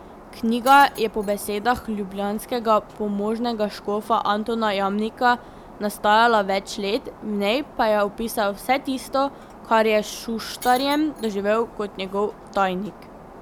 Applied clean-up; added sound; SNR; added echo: none; Shatter; 19 dB; none.